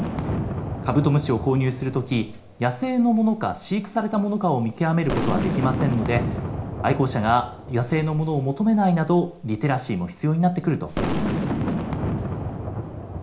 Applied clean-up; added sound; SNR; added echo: none; Boom; 6 dB; reverberation time 0.4 s.